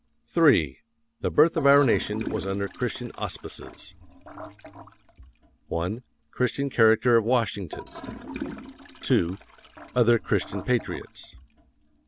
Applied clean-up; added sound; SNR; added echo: none; Toilet flush / Gurgling; 16 dB; none.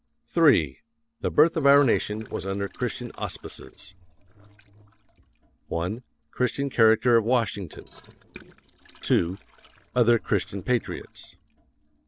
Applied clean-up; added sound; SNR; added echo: neural separator model SepFormer DNS4.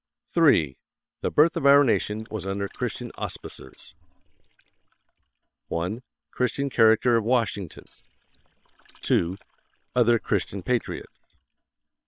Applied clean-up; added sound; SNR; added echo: neural separator model SepFormer WHAM!.